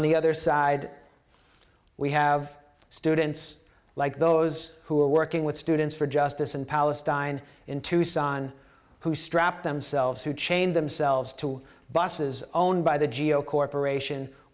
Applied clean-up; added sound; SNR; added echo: none; none; none; none.